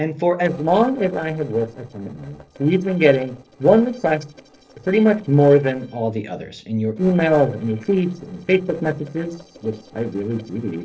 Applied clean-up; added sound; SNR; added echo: neural separator model SepFormer DNS4.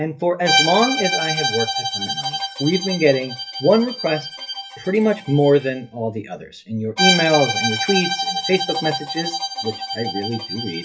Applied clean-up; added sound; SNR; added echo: classical method WPE with log-MMSE.